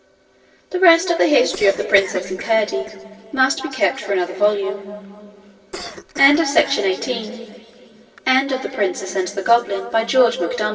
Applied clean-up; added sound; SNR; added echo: neural separator model SepFormer DNS4.